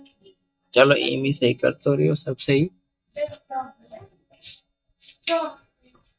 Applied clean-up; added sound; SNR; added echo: neural mask model DeepFilterNet 3.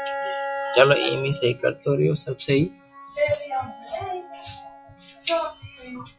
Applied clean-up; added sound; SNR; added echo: classical method log-MMSE.